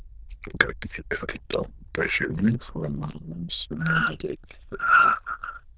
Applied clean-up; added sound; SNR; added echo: neural diffusion model UNIVERSE++.